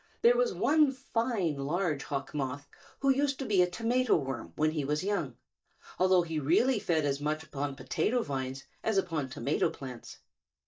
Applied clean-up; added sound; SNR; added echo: neural mask model DeepFilterNet 3.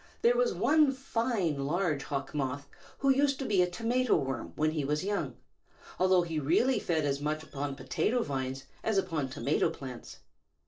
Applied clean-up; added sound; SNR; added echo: neural separator model SepFormer DNS4.